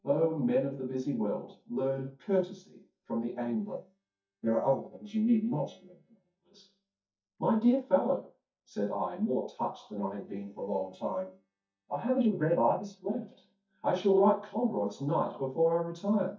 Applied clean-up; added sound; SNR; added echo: neural mask model DeepFilterNet 3.